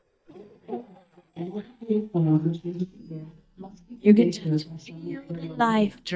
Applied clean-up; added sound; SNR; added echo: neural mask model DeepFilterNet 3.